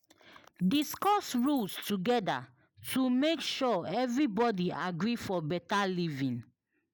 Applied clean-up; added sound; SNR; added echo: none; Coin (dropping); 19 dB; none.